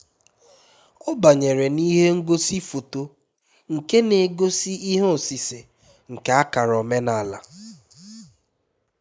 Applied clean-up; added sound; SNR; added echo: neural mask model Resemble Enhance denoiser.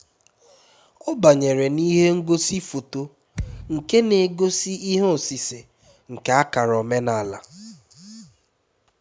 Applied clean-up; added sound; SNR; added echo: none; Thump, thud; 13 dB; none.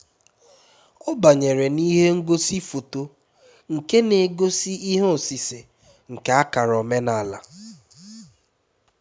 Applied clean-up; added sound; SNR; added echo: none; none; none; none.